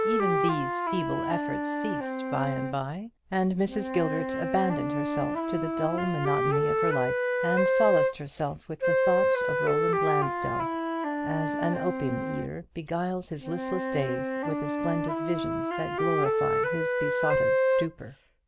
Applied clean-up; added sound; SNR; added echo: none; Wind instrument, woodwind instrument; -3 dB; none.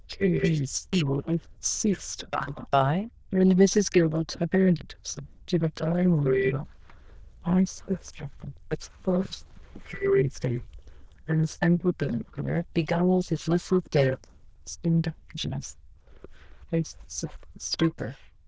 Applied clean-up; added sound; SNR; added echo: neural diffusion model UNIVERSE++.